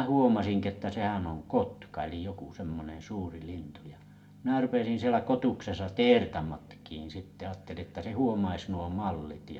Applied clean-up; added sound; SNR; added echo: none; none; none; reverberation time 0.5 s.